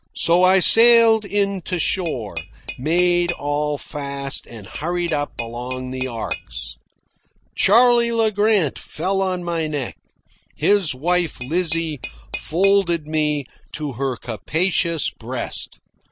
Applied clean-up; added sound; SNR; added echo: none; Tap / Glass; 13 dB; none.